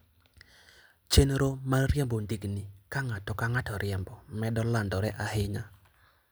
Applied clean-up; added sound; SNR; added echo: none; none; none; none.